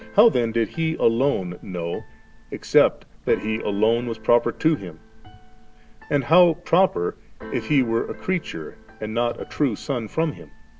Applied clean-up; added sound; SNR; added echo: none; Keyboard (musical); 19 dB; none.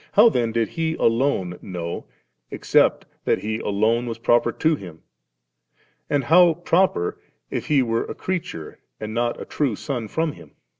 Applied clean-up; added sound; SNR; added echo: none; none; none; none.